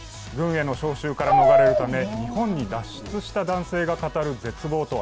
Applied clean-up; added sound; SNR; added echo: none; Dog; -3 dB; none.